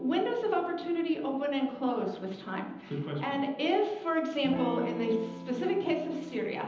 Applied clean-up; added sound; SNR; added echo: none; Electric guitar / Strum; 12 dB; reverberation time 0.9 s.